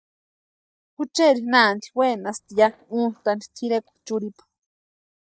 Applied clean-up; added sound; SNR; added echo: neural mask model DeepFilterNet 3.